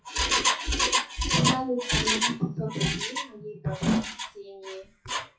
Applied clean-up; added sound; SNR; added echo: classical method WPE with log-MMSE.